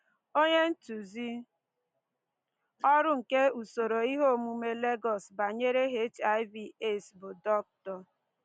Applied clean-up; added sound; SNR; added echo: none; none; none; none.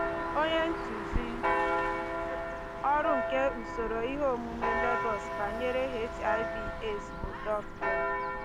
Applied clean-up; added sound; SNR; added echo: none; Church bell; -1 dB; none.